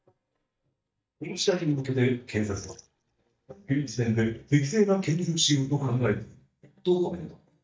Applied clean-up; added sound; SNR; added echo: neural mask model DeepFilterNet 3.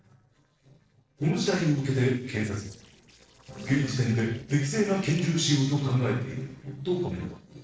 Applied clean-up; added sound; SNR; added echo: neural separator model SepFormer DNS4.